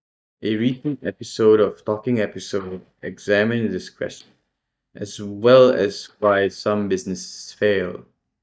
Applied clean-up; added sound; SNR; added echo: neural mask model DeepFilterNet 3.